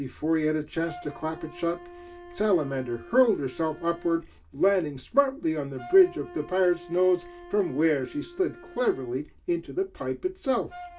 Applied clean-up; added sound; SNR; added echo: none; Wind instrument, woodwind instrument; 20 dB; reverberation time 0.2 s.